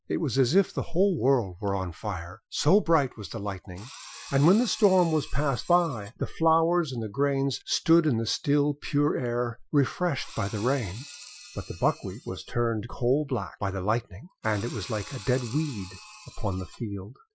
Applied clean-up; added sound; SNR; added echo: classical method Wiener filter.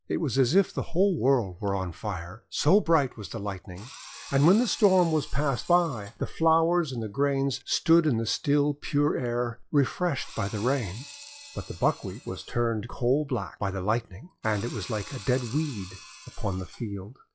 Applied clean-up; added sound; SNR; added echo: classical method log-MMSE.